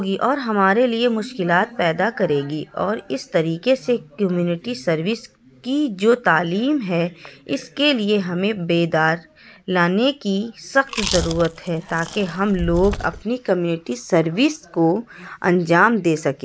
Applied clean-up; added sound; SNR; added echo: none; Chewing, mastication; 9 dB; none.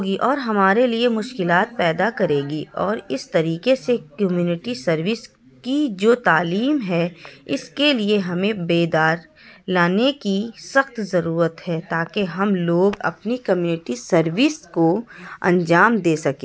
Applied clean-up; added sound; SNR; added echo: none; none; none; none.